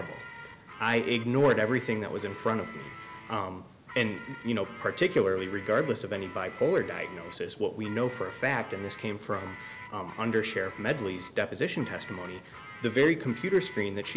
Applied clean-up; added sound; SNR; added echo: none; Guitar; 16 dB; none.